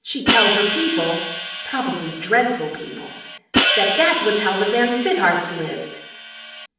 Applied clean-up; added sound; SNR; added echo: none; Hi-hat; 2 dB; reverberation time 0.8 s.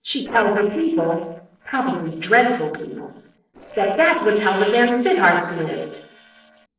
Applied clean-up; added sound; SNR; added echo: neural separator model SepFormer DNS4.